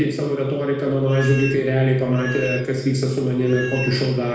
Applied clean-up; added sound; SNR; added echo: none; Meow; 13 dB; reverberation time 0.9 s.